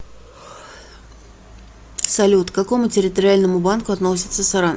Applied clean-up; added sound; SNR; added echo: none; none; none; none.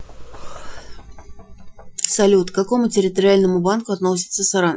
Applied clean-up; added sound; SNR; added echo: classical method Wiener filter.